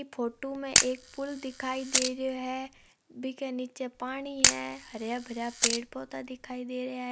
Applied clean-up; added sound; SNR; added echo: none; Camera; -4 dB; none.